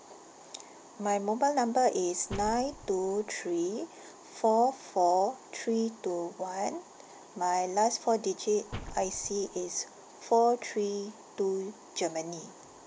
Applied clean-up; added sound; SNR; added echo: none; Slam; 14 dB; none.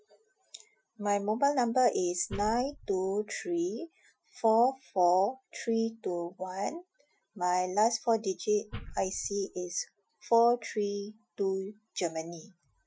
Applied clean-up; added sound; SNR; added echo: classical method Wiener filter.